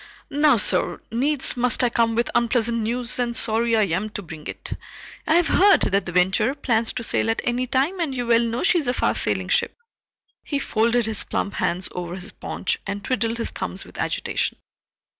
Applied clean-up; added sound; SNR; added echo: none; none; none; none.